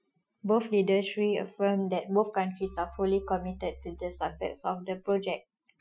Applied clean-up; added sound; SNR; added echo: classical method Wiener filter.